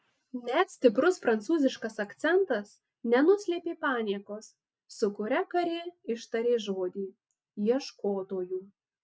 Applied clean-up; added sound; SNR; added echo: none; none; none; none.